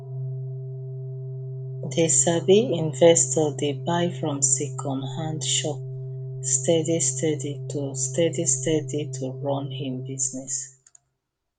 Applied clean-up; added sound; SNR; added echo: none; Organ; 8 dB; none.